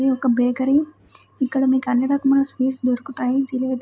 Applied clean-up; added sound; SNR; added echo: none; none; none; none.